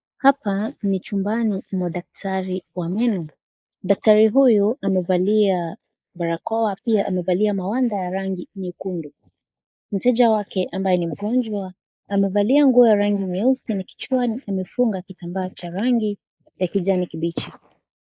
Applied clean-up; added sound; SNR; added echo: neural mask model Resemble Enhance denoiser.